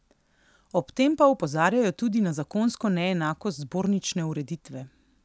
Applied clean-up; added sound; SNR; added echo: none; none; none; none.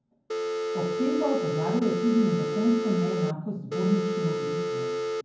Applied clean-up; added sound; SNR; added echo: none; Telephone; 1 dB; reverberation time 0.9 s.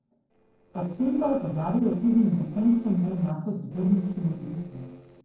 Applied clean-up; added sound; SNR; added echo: neural separator model SepFormer DNS4.